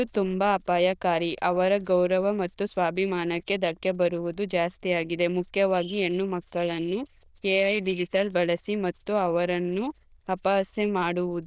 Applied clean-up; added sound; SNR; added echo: neural diffusion model UNIVERSE++.